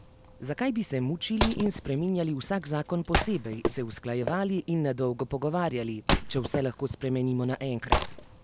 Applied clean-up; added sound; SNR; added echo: none; Wood; 4 dB; none.